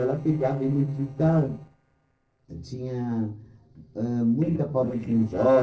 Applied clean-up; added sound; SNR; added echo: neural separator model SepFormer DNS4.